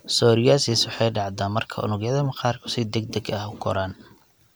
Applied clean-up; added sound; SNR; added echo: none; none; none; none.